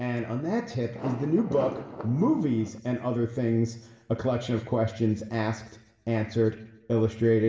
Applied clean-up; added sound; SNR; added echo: none; Fireworks; 11 dB; reverberation time 0.8 s.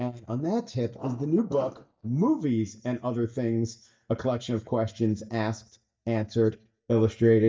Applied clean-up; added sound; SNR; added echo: neural mask model DeepFilterNet 3.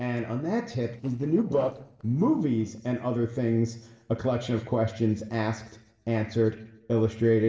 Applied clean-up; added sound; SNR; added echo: neural separator model SepFormer DNS4.